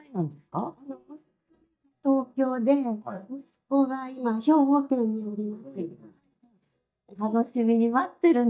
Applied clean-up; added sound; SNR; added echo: neural mask model DeepFilterNet 3.